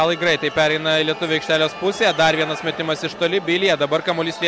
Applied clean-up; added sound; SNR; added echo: none; none; none; none.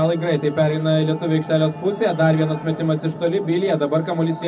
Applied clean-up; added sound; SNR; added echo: none; none; none; reverberation time 0.4 s.